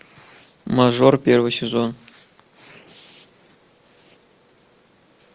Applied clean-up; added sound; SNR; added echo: none; none; none; none.